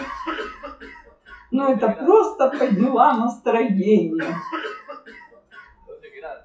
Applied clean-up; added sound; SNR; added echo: classical method WPE with log-MMSE.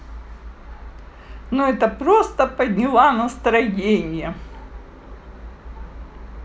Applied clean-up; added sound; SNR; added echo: none; none; none; none.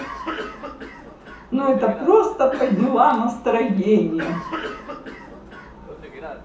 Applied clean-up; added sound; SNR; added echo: none; Cough; 13 dB; reverberation time 0.7 s.